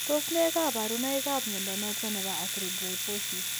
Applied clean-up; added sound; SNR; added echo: none; Domestic sounds, home sounds; 0 dB; none.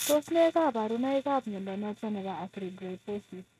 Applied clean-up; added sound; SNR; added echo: neural mask model RNNoise.